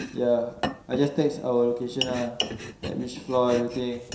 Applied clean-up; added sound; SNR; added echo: none; Domestic sounds, home sounds; 9 dB; reverberation time 0.7 s.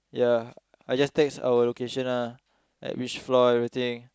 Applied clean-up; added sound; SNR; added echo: none; none; none; none.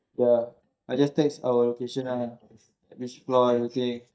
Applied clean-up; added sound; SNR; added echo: neural mask model DeepFilterNet 3.